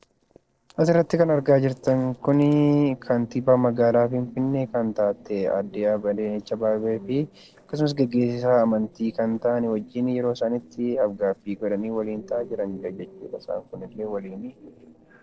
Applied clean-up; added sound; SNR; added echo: neural separator model SepFormer DNS4.